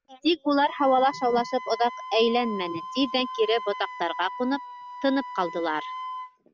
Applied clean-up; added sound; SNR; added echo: none; Wind instrument, woodwind instrument; 12 dB; none.